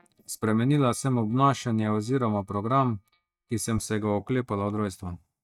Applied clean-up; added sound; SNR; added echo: neural mask model DeepFilterNet 3.